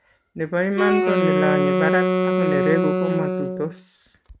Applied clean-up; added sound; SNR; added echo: neural mask model RNNoise.